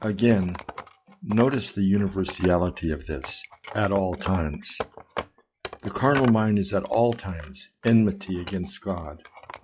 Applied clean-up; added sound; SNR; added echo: classical method log-MMSE.